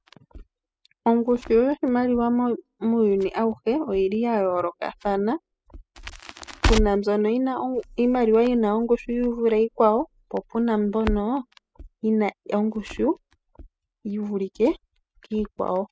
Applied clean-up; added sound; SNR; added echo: classical method spectral subtraction.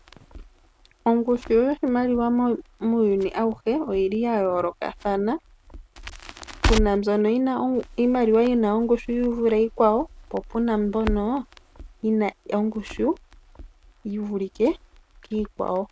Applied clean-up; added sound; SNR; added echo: none; Crackle; 11 dB; none.